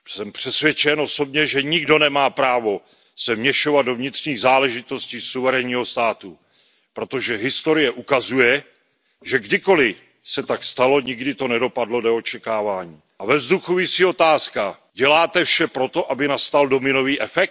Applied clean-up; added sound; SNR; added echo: none; none; none; none.